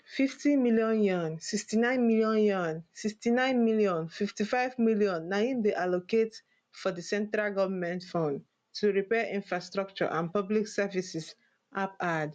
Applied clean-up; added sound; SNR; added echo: none; none; none; none.